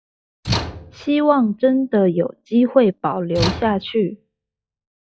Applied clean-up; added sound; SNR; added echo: classical method log-MMSE.